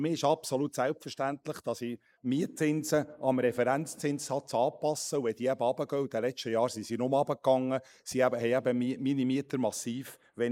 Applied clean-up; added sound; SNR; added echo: neural mask model Resemble Enhance denoiser.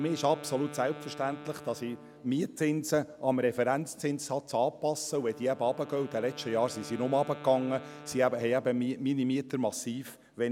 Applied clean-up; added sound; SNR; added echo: none; Wind instrument, woodwind instrument; 18 dB; none.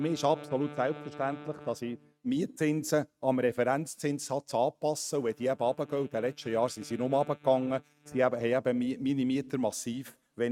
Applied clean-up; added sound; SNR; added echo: neural mask model RNNoise.